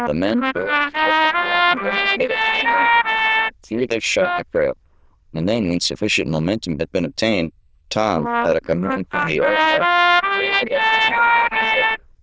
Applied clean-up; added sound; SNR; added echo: neural diffusion model UNIVERSE++.